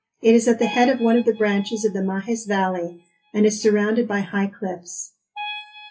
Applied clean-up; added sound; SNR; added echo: classical method WPE with log-MMSE.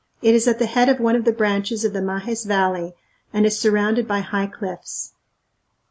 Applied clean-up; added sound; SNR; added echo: none; none; none; none.